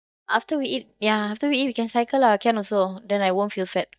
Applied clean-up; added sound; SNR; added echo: neural mask model DeepFilterNet 3.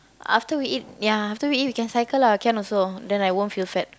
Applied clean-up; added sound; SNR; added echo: none; none; none; none.